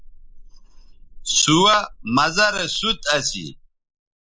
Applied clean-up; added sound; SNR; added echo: neural mask model Resemble Enhance denoiser.